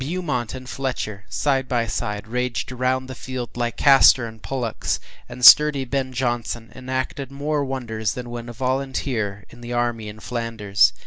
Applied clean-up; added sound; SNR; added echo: none; none; none; none.